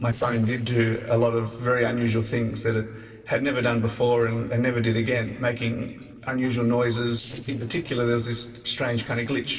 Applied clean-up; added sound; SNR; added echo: neural separator model SepFormer DNS4.